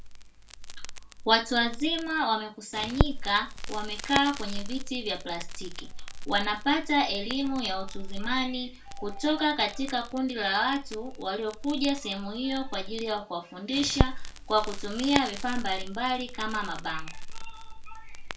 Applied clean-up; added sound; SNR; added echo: none; Crackle; 4 dB; reverberation time 0.2 s.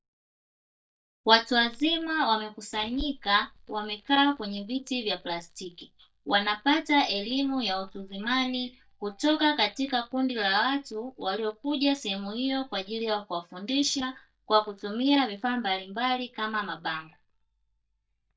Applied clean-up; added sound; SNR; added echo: neural mask model DeepFilterNet 3.